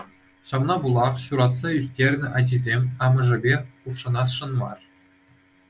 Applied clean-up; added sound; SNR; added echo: none; none; none; none.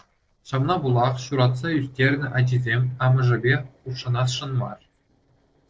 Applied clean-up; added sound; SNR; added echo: neural separator model SepFormer DNS4.